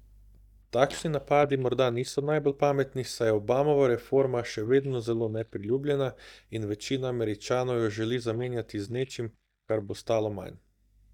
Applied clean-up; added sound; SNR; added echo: neural mask model DeepFilterNet 3.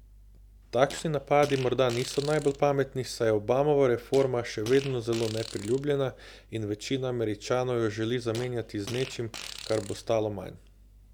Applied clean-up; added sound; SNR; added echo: none; Fart; 16 dB; none.